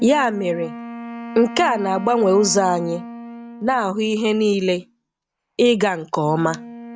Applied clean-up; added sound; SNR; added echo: none; Wind instrument, woodwind instrument; 15 dB; none.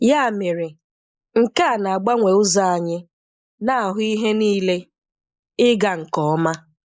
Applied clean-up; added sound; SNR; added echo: neural mask model Resemble Enhance denoiser.